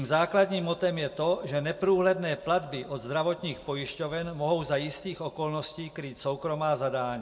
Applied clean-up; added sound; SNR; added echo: none; none; none; reverberation time 1.5 s.